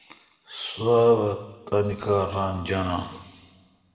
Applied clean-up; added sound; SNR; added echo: none; none; none; reverberation time 1.4 s.